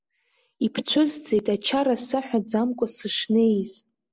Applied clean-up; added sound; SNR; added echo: none; none; none; none.